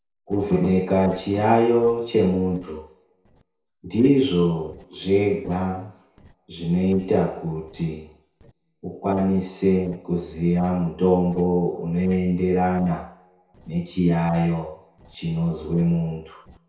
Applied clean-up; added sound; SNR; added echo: neural separator model SepFormer DNS4.